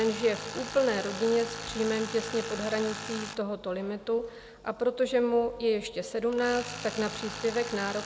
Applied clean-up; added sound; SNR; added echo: none; Tools; 12 dB; none.